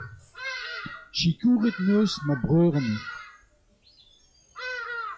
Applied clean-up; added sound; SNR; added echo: classical method log-MMSE.